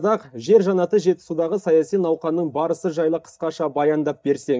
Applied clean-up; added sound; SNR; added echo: neural mask model DeepFilterNet 3.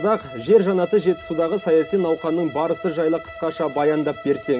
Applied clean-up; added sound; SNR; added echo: none; Bowed string instrument; 17 dB; reverberation time 0.3 s.